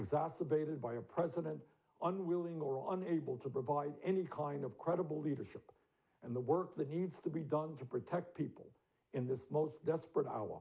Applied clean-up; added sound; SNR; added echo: none; none; none; none.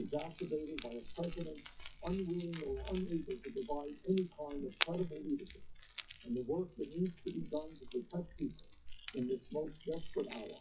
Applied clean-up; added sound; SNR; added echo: classical method WPE with log-MMSE.